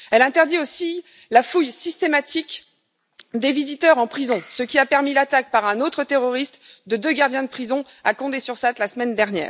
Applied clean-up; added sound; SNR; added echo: none; none; none; none.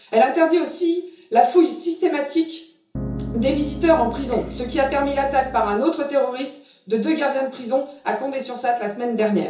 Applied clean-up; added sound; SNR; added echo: none; Piano; 10 dB; reverberation time 0.6 s.